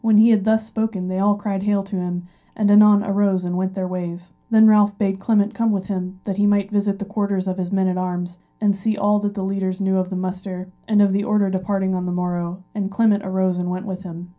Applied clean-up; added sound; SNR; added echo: none; none; none; reverberation time 0.3 s.